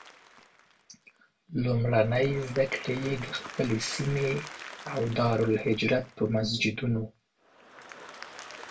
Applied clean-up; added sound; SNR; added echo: none; Applause / Crowd; 17 dB; reverberation time 0.1 s.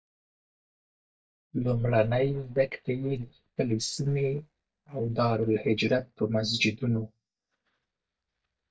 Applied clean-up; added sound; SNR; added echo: neural mask model DeepFilterNet 3.